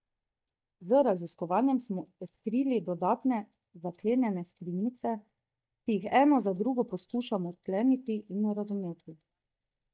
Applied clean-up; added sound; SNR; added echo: neural mask model DeepFilterNet 3.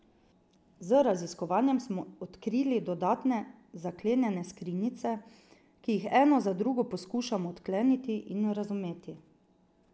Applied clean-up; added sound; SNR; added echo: none; none; none; none.